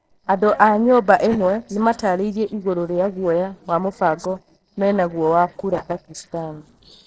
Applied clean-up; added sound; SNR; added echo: neural separator model SepFormer DNS4.